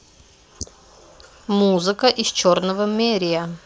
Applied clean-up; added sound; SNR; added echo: neural mask model Resemble Enhance denoiser.